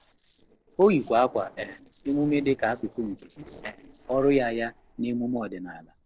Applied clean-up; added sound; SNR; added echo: neural separator model SepFormer DNS4.